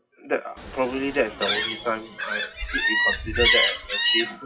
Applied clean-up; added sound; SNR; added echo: classical method WPE with log-MMSE.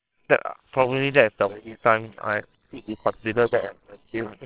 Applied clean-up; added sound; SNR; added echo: neural separator model SepFormer WHAMR!.